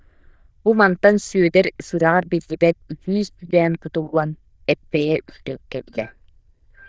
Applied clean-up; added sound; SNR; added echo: neural diffusion model UNIVERSE++.